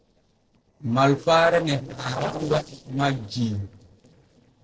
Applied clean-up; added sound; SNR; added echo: neural separator model SepFormer DNS4.